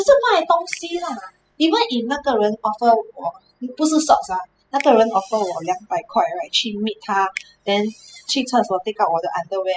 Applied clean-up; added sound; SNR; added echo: classical method spectral subtraction.